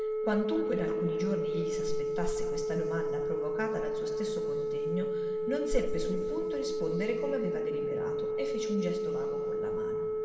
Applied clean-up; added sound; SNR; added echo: none; Telephone; -3 dB; reverberation time 2.6 s.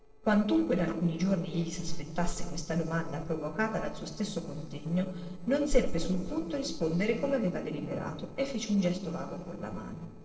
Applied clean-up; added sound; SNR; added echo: neural separator model SepFormer DNS4.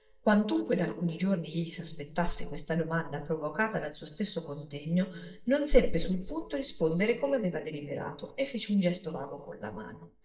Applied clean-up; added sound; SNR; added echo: neural mask model DeepFilterNet 3.